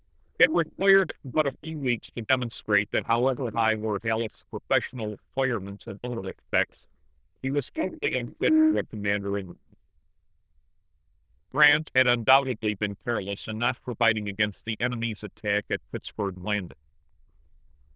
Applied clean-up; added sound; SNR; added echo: neural diffusion model UNIVERSE++.